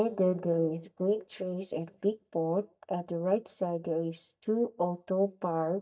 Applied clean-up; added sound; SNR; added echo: neural mask model DeepFilterNet 3.